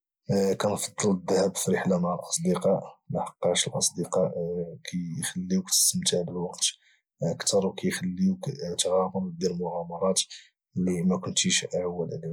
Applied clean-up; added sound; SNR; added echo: none; none; none; none.